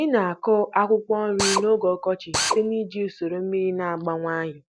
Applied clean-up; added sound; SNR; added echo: none; Drill; 4 dB; none.